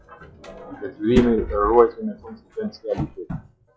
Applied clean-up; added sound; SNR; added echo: classical method log-MMSE.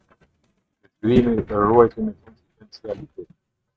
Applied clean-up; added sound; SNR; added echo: neural mask model RNNoise.